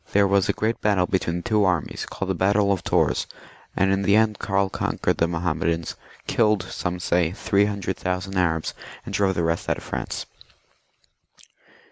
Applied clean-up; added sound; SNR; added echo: none; none; none; none.